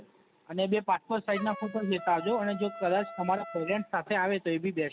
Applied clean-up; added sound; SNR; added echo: none; Trumpet; 15 dB; none.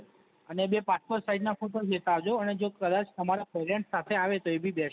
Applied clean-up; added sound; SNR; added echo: none; none; none; none.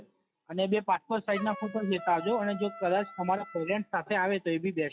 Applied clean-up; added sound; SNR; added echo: classical method log-MMSE.